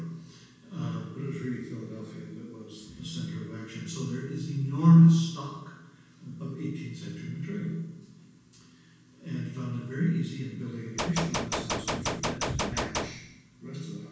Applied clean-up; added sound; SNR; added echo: none; Gunshot, gunfire; 3 dB; reverberation time 1.2 s.